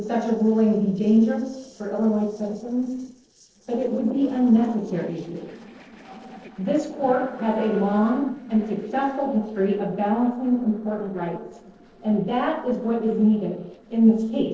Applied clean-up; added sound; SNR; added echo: neural separator model SepFormer DNS4.